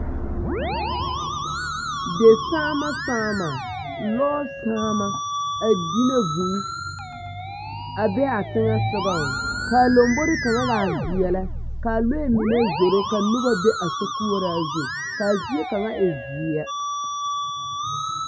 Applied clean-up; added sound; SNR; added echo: none; Musical instrument; 5 dB; none.